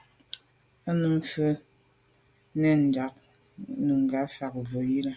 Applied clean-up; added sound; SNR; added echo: none; none; none; none.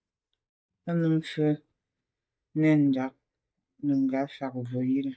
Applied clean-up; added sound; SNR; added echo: neural mask model DeepFilterNet 3.